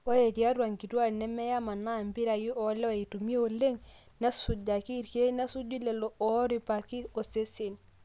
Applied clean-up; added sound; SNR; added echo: none; none; none; none.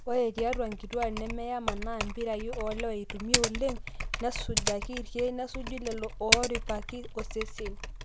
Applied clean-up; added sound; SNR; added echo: none; Typing; 0 dB; none.